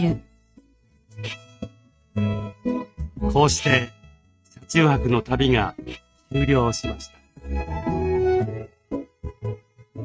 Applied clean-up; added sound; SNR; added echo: neural mask model RNNoise.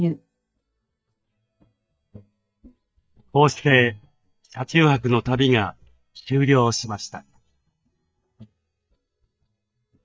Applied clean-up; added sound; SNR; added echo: neural mask model DeepFilterNet 3.